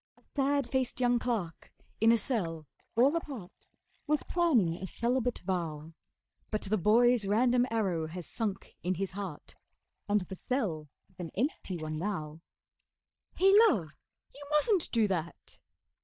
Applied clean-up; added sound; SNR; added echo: neural mask model DeepFilterNet 3.